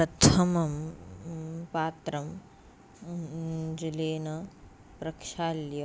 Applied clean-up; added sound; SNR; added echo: none; none; none; none.